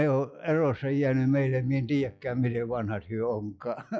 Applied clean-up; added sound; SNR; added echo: classical method log-MMSE.